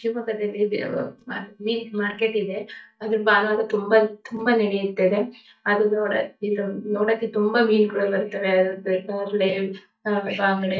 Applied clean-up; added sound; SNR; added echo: neural mask model DeepFilterNet 3.